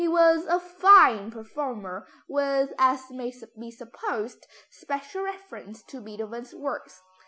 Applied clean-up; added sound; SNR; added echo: none; none; none; none.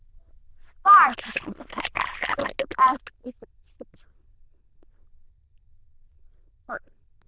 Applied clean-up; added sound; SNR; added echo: neural diffusion model UNIVERSE++.